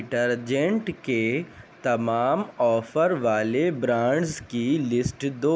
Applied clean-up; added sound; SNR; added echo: none; none; none; none.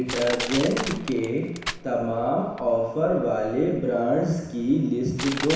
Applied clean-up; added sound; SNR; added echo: none; Crushing; 11 dB; reverberation time 1.0 s.